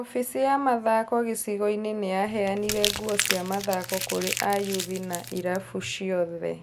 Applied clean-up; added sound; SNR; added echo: none; Crumpling, crinkling; 6 dB; none.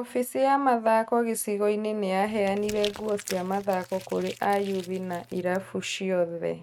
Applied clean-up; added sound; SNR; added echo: neural mask model RNNoise.